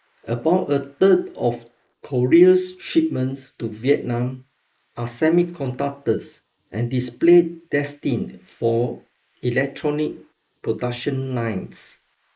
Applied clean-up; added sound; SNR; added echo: neural mask model Resemble Enhance denoiser.